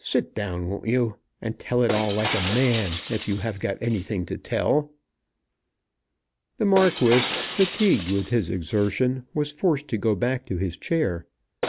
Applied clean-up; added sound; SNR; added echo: none; Shatter; 11 dB; none.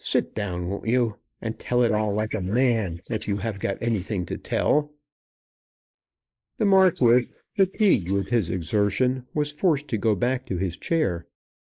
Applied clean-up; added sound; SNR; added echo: neural mask model Resemble Enhance denoiser.